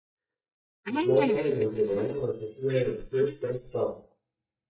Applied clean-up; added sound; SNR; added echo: neural mask model DeepFilterNet 3.